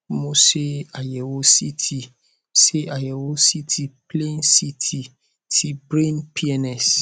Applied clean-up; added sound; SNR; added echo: none; none; none; none.